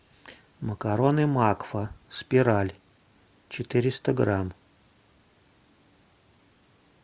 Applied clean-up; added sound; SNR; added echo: none; none; none; none.